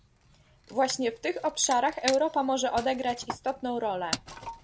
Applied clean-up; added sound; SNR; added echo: none; Wood; 12 dB; none.